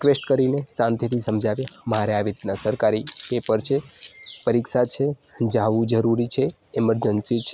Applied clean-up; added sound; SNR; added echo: none; none; none; none.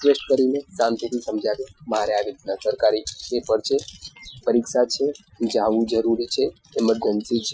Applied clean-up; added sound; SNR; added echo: classical method Wiener filter.